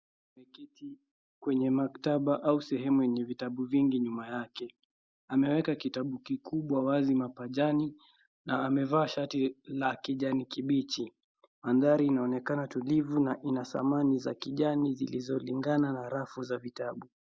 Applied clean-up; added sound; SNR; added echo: none; none; none; none.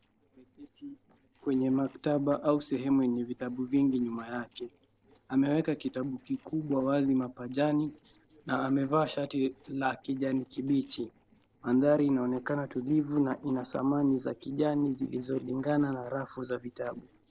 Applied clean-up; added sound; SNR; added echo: neural separator model SepFormer DNS4.